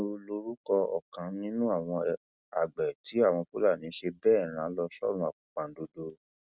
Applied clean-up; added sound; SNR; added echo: none; none; none; none.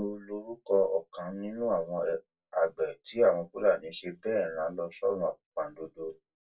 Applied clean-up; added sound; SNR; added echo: none; none; none; reverberation time 0.1 s.